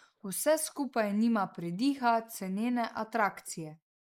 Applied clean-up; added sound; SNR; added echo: neural mask model Resemble Enhance denoiser.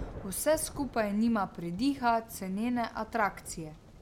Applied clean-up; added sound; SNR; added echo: none; Thunder; 16 dB; none.